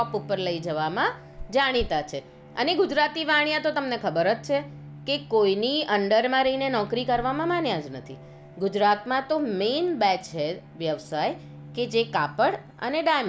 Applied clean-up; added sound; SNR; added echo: none; Bowed string instrument; 19 dB; none.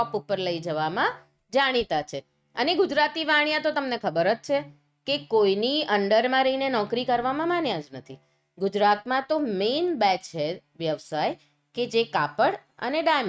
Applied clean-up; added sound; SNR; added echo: neural mask model RNNoise.